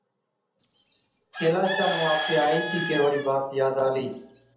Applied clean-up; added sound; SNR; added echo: none; Bird / Chicken, rooster; 7 dB; reverberation time 0.7 s.